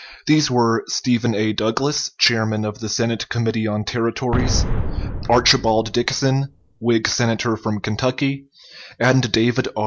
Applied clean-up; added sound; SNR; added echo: none; Boom; 4 dB; none.